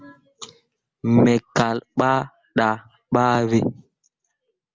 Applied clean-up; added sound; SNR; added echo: none; none; none; none.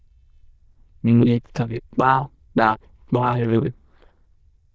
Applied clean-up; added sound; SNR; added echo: neural diffusion model UNIVERSE++.